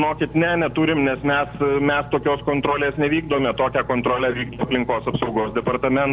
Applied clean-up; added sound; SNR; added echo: none; Engine; 16 dB; none.